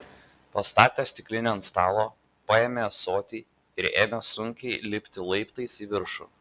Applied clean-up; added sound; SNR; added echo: none; none; none; none.